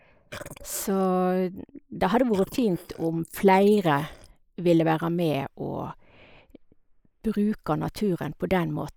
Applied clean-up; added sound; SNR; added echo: neural mask model Resemble Enhance denoiser.